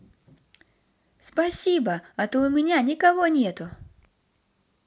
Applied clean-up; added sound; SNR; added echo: none; none; none; none.